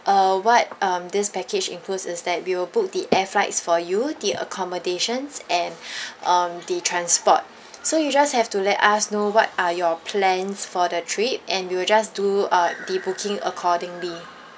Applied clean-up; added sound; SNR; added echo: none; none; none; none.